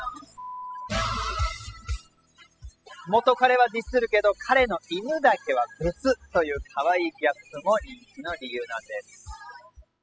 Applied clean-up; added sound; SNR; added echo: classical method spectral subtraction.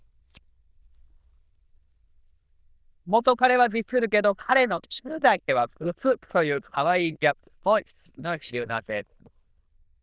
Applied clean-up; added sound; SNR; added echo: neural diffusion model UNIVERSE++.